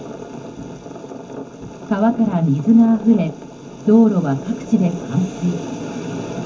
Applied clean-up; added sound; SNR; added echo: none; none; none; reverberation time 0.3 s.